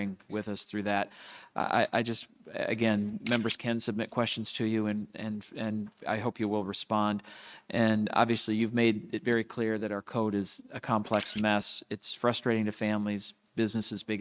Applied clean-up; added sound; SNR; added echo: neural mask model RNNoise.